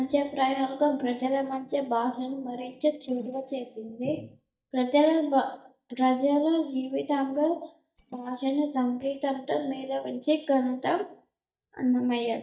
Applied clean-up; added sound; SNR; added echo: neural mask model DeepFilterNet 3.